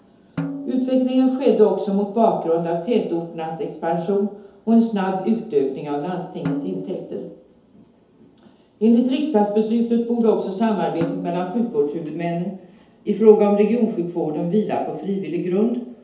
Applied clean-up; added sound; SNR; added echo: none; Snare drum; 14 dB; reverberation time 2.2 s.